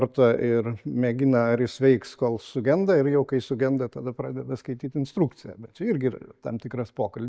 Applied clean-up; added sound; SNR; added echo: none; none; none; none.